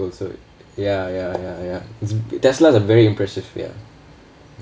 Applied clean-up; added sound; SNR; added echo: none; none; none; none.